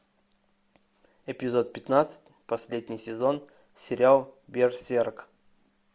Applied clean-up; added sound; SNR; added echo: none; none; none; none.